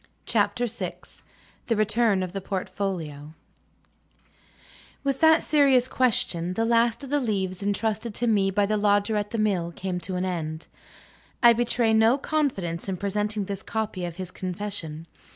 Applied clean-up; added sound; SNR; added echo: none; none; none; none.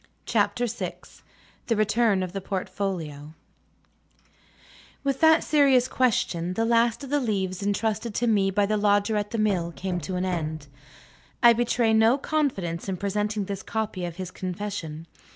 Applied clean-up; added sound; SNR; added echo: none; Knock; 14 dB; none.